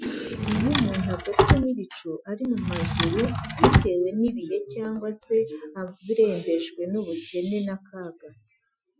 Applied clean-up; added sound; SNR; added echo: classical method Wiener filter.